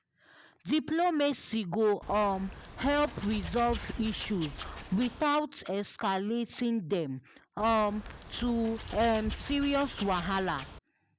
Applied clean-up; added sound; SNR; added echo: none; Wild animals; 11 dB; none.